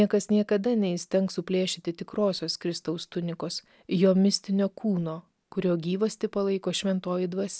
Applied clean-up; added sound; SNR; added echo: none; none; none; none.